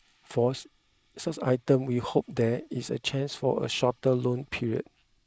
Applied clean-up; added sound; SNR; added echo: neural mask model Resemble Enhance denoiser.